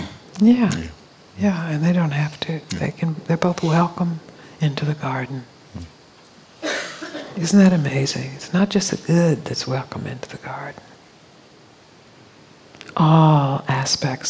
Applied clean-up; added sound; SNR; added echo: none; none; none; none.